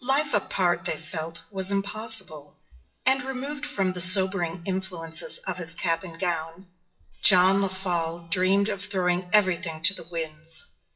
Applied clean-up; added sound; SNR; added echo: classical method WPE with log-MMSE.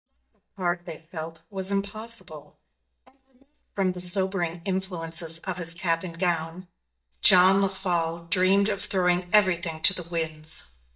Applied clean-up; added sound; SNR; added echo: neural mask model DeepFilterNet 3.